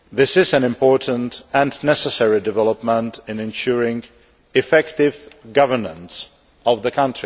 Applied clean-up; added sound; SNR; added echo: none; none; none; none.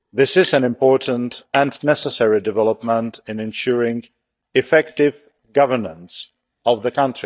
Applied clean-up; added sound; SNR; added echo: neural mask model DeepFilterNet 3.